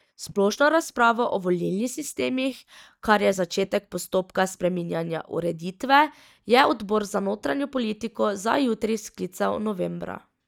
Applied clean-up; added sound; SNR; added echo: neural mask model DeepFilterNet 3.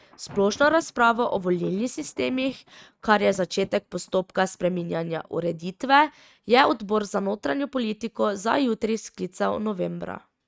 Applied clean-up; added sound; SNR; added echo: neural mask model RNNoise.